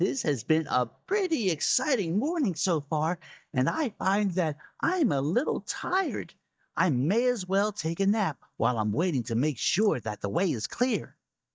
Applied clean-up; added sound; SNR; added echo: neural mask model DeepFilterNet 3.